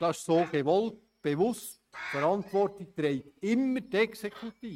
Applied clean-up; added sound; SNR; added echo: neural mask model RNNoise.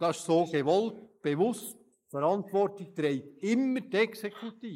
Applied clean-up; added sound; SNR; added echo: neural mask model Resemble Enhance denoiser.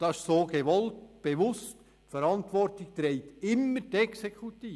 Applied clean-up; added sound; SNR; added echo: none; none; none; none.